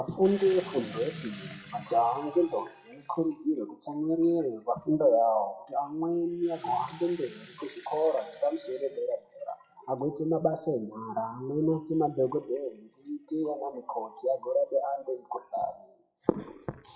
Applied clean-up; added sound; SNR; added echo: classical method WPE with log-MMSE.